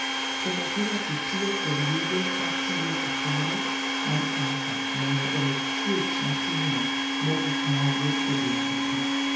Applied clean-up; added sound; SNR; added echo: none; Domestic sounds, home sounds; -4 dB; reverberation time 0.6 s.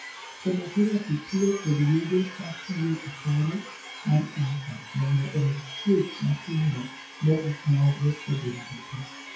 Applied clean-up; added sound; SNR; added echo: classical method WPE with log-MMSE.